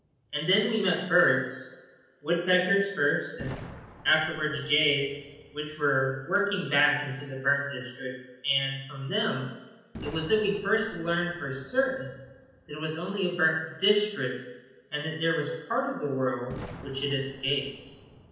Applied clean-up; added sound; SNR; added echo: none; Boom; 20 dB; reverberation time 0.9 s.